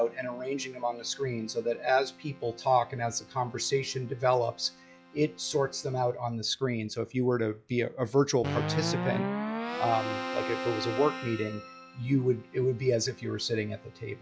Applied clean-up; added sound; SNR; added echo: classical method log-MMSE.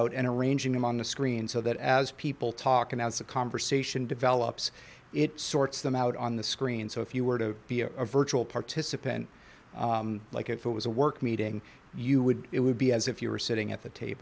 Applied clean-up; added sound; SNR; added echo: none; none; none; none.